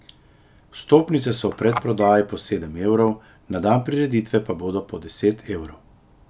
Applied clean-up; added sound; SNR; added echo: none; Telephone; 15 dB; none.